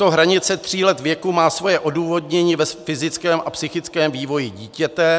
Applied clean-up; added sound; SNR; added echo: none; none; none; none.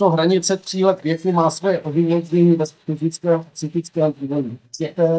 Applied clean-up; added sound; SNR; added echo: neural mask model DeepFilterNet 3.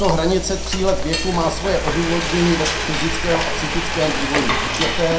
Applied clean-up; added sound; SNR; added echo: none; Frying (food); 1 dB; reverberation time 0.4 s.